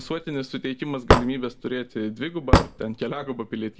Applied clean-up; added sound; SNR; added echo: none; Hammer / Wood; -4 dB; reverberation time 0.9 s.